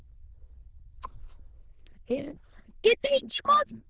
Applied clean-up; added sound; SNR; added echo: neural diffusion model UNIVERSE++.